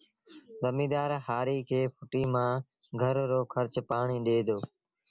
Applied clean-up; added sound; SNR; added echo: none; none; none; none.